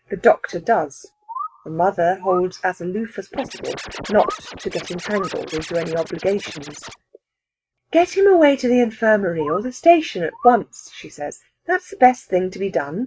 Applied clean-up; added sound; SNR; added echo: neural mask model RNNoise.